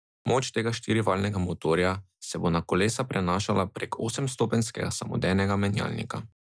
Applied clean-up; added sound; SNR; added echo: none; none; none; none.